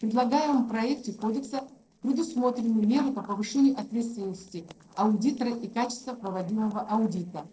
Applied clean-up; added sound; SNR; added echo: neural separator model SepFormer DNS4.